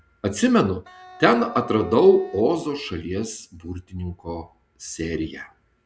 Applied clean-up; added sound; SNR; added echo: none; Wind instrument, woodwind instrument; 19 dB; none.